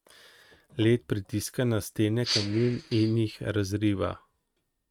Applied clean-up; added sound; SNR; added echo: neural mask model RNNoise.